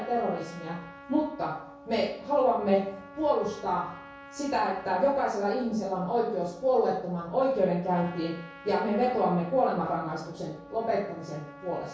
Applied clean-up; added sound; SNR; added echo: none; Trumpet; 19 dB; reverberation time 0.6 s.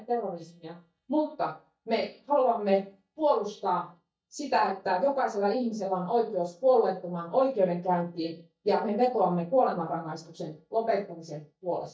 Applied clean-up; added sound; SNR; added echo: neural mask model DeepFilterNet 3.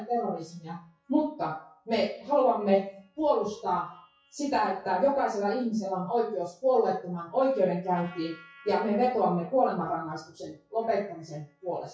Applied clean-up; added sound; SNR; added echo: classical method WPE with log-MMSE.